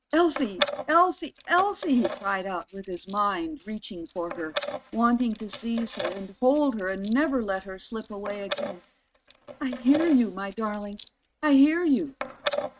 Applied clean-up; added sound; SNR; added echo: neural mask model RNNoise.